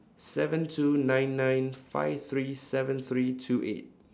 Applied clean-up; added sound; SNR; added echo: none; none; none; none.